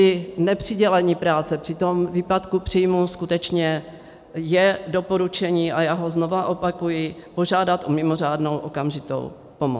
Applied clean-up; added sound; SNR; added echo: none; none; none; none.